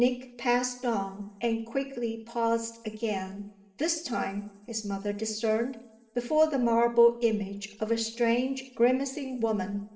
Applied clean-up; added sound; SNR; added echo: none; none; none; reverberation time 0.9 s.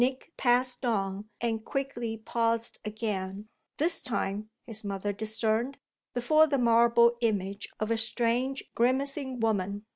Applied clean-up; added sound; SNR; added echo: none; none; none; none.